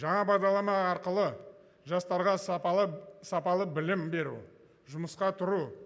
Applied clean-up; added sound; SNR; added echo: none; none; none; none.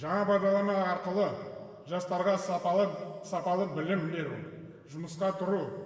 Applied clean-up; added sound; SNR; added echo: none; none; none; reverberation time 1.9 s.